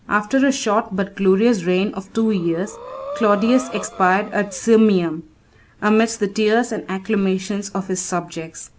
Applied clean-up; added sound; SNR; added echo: none; Breathing; 15 dB; none.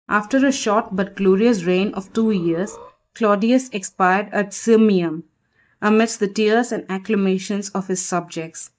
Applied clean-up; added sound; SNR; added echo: neural mask model DeepFilterNet 3.